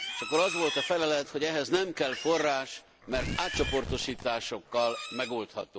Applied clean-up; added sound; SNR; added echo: none; Tearing + Livestock, farm animals, working animals; 8 dB; none.